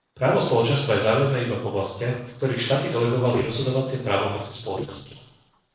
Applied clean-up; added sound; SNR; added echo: neural separator model SepFormer DNS4.